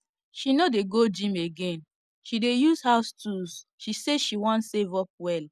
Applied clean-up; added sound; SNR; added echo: none; none; none; none.